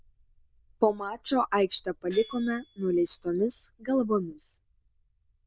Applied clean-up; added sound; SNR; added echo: neural diffusion model UNIVERSE++.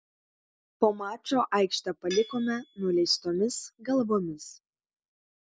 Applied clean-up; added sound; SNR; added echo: none; Tools; 19 dB; none.